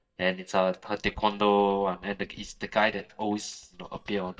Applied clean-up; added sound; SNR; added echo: neural mask model DeepFilterNet 3.